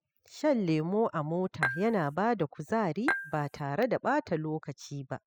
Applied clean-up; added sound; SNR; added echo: classical method spectral subtraction.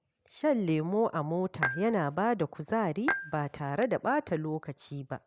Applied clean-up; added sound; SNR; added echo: none; Dishes, pots, and pans / Chink, clink; 4 dB; none.